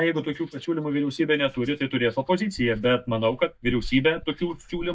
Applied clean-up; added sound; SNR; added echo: neural mask model DeepFilterNet 3.